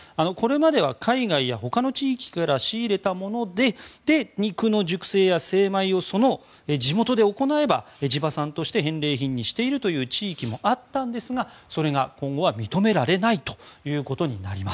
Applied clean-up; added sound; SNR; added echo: none; none; none; none.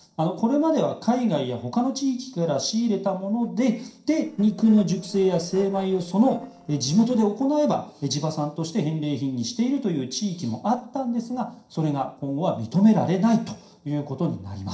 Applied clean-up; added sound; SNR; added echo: neural separator model SepFormer DNS4.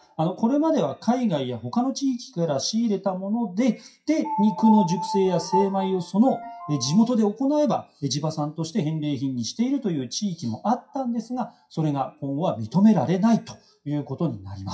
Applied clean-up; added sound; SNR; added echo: classical method WPE with log-MMSE.